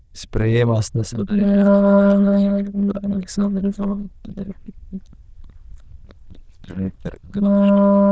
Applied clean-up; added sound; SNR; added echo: neural diffusion model UNIVERSE++.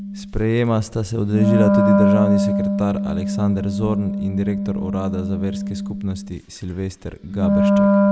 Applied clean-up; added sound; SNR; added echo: none; Wind instrument, woodwind instrument; -4 dB; none.